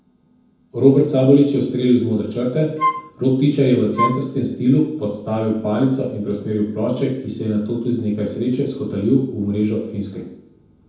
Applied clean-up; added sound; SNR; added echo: none; Wind instrument, woodwind instrument; 4 dB; reverberation time 0.9 s.